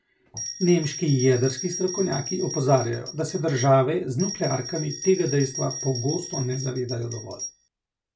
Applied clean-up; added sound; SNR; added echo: none; Bell; 11 dB; none.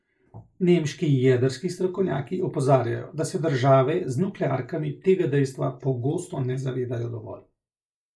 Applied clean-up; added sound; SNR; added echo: neural mask model Resemble Enhance denoiser.